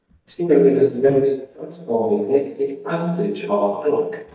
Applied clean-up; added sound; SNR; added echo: neural mask model DeepFilterNet 3.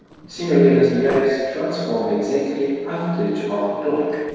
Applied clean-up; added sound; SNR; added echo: neural separator model SepFormer DNS4.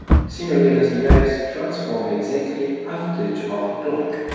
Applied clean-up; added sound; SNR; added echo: none; Wood; 2 dB; reverberation time 1.9 s.